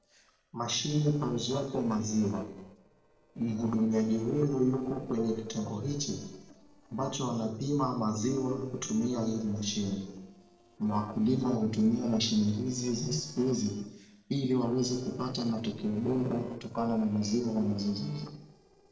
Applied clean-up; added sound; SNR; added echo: neural separator model SepFormer DNS4.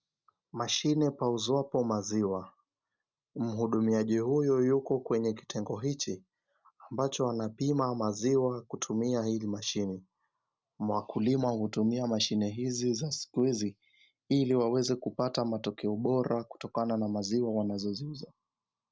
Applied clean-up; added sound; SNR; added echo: none; none; none; none.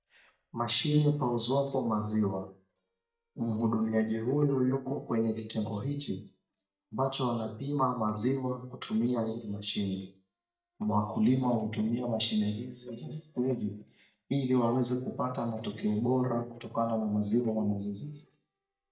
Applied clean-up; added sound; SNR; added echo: neural mask model DeepFilterNet 3.